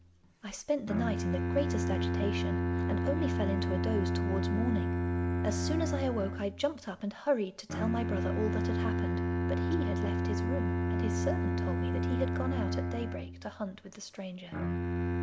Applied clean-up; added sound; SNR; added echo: none; Bowed string instrument; -4 dB; none.